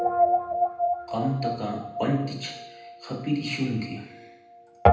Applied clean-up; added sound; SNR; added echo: none; Guitar; -4 dB; reverberation time 0.8 s.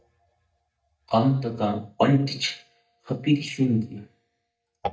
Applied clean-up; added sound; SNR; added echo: neural mask model DeepFilterNet 3.